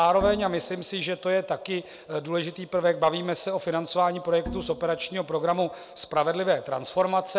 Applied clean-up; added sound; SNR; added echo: none; Bowed string instrument; 14 dB; none.